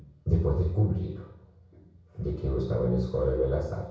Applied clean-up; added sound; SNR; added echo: none; none; none; reverberation time 0.6 s.